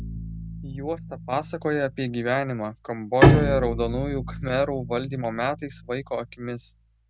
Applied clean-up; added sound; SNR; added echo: none; Bowed string instrument; -1 dB; none.